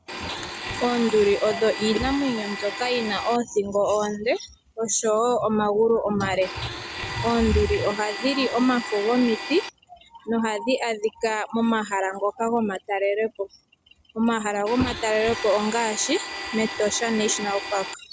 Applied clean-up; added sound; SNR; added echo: none; Domestic sounds, home sounds; 9 dB; none.